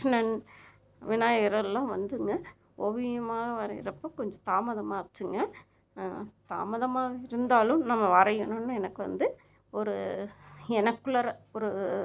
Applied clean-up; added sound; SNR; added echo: none; none; none; none.